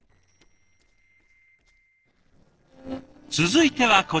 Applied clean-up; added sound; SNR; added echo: neural separator model SepFormer DNS4.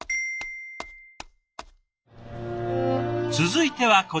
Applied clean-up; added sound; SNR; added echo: classical method log-MMSE.